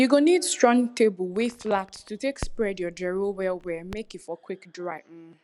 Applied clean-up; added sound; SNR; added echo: none; Crackle; 16 dB; none.